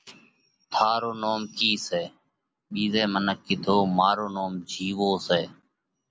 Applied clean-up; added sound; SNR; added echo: none; none; none; none.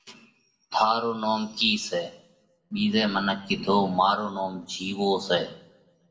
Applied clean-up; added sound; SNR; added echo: none; none; none; reverberation time 0.6 s.